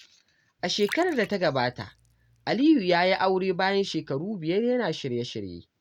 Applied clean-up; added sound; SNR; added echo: none; Liquid; 19 dB; none.